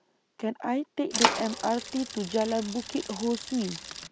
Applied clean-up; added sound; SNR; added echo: none; Bicycle; 3 dB; none.